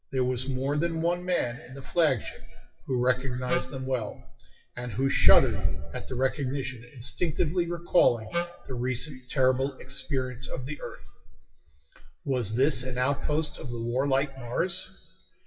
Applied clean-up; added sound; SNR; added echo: classical method WPE with log-MMSE.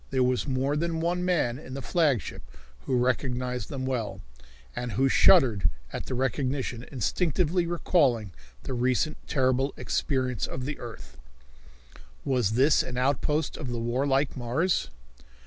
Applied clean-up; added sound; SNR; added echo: none; none; none; none.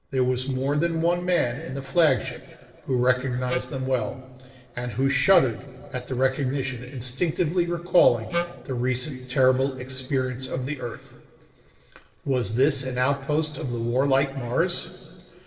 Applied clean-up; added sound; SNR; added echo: neural separator model SepFormer DNS4.